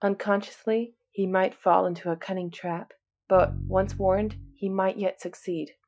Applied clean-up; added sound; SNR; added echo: classical method Wiener filter.